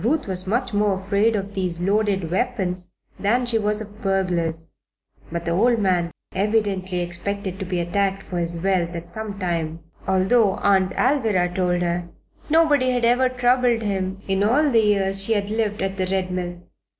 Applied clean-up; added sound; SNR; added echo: none; none; none; none.